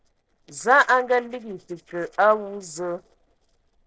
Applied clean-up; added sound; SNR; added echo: neural separator model SepFormer DNS4.